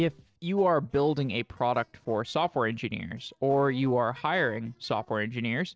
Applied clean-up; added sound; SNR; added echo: neural separator model SepFormer DNS4.